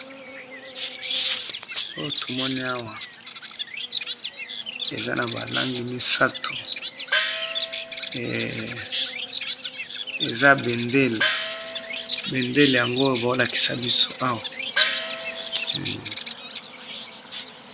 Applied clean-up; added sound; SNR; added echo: none; Bird vocalization, bird call, bird song + Gong; 4 dB; none.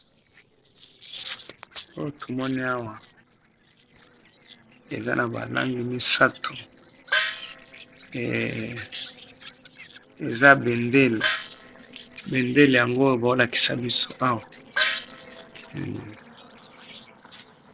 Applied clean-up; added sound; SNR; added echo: neural separator model SepFormer DNS4.